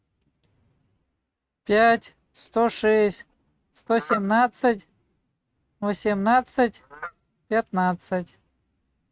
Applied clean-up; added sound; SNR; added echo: neural mask model RNNoise.